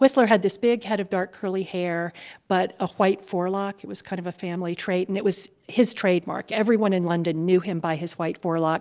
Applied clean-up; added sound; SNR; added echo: none; none; none; none.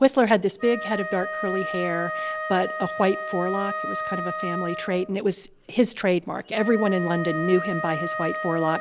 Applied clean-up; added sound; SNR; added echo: none; Wind instrument, woodwind instrument; 7 dB; none.